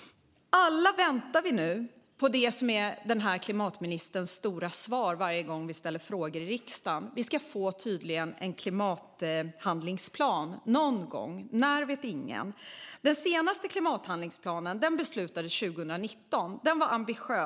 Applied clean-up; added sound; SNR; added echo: none; none; none; none.